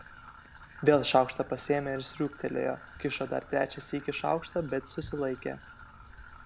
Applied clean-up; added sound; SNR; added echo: none; Trickle, dribble / Traffic noise, roadway noise; 18 dB; none.